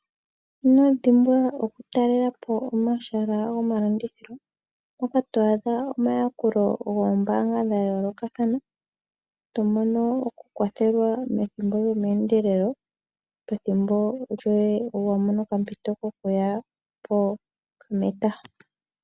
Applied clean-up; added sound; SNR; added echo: none; none; none; none.